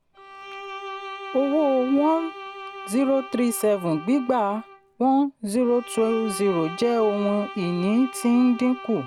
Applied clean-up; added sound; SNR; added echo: none; Bowed string instrument; 14 dB; none.